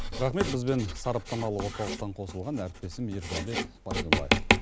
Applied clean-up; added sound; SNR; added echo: none; Writing; -1 dB; none.